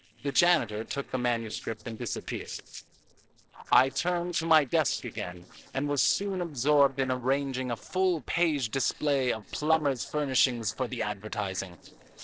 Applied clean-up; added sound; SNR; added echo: neural separator model SepFormer DNS4.